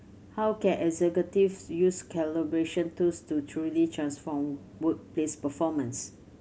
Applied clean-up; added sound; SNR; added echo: none; none; none; none.